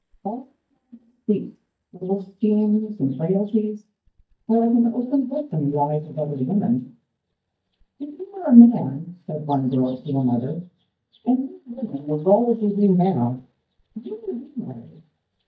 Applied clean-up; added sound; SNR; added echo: neural mask model DeepFilterNet 3.